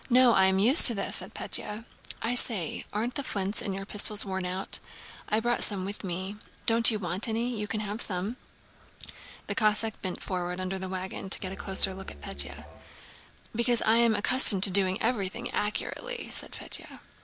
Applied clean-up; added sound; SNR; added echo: none; Musical instrument; 16 dB; none.